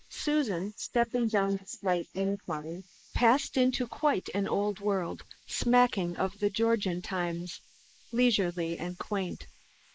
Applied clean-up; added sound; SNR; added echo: neural mask model Resemble Enhance denoiser.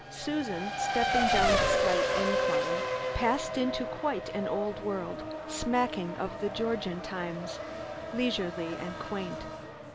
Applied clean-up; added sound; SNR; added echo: none; Race car, auto racing; -1 dB; none.